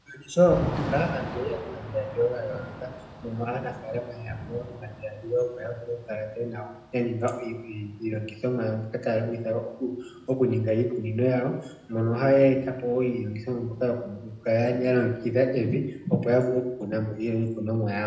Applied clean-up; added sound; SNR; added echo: none; Thunder / Rain; 15 dB; reverberation time 0.8 s.